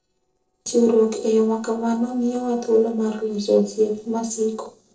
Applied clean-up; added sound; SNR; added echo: neural separator model SepFormer DNS4.